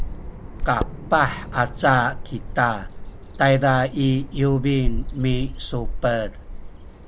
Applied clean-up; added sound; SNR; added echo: none; Bird vocalization, bird call, bird song; 6 dB; none.